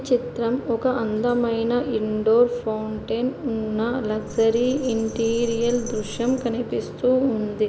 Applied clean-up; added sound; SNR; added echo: none; Bell; 15 dB; none.